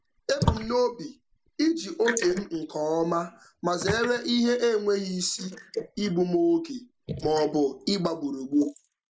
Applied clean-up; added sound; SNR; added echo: neural mask model Resemble Enhance denoiser.